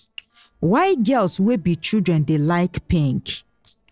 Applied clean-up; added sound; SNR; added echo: neural separator model SepFormer DNS4.